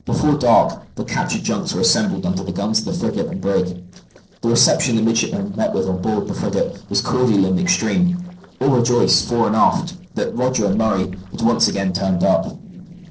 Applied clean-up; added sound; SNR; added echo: neural separator model SepFormer DNS4.